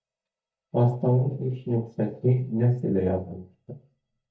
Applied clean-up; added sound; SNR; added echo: neural mask model DeepFilterNet 3.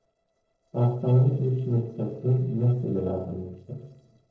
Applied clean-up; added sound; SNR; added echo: neural separator model SepFormer DNS4.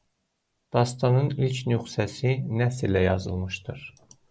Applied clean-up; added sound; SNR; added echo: none; none; none; none.